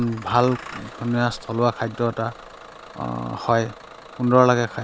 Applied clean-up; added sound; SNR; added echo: none; Engine starting / Bus; 18 dB; none.